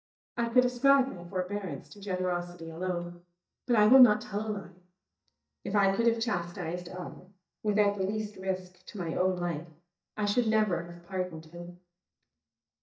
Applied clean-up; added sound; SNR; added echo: neural mask model DeepFilterNet 3.